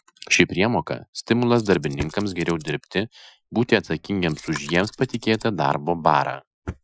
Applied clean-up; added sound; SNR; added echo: classical method Wiener filter.